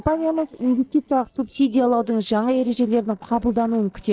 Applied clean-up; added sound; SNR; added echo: neural separator model SepFormer DNS4.